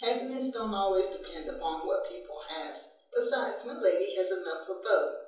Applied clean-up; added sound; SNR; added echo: none; none; none; reverberation time 2.8 s.